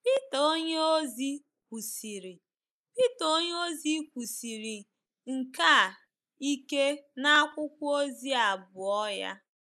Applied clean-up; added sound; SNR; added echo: neural mask model Resemble Enhance denoiser.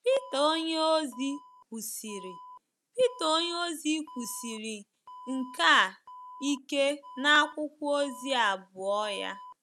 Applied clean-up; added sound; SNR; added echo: neural mask model RNNoise.